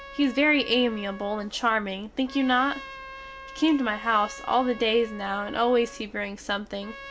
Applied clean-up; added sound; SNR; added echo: none; Trumpet; 17 dB; none.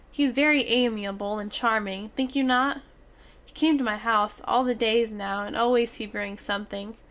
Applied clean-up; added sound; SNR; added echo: none; none; none; none.